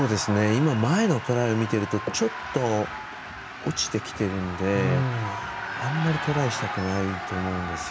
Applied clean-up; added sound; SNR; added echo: none; none; none; none.